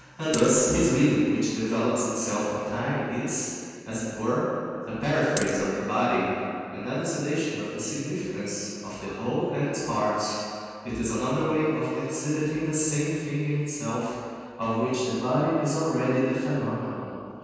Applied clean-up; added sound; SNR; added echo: none; Coin (dropping); 8 dB; reverberation time 2.1 s.